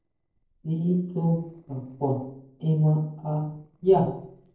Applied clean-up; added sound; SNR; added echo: neural separator model SepFormer DNS4.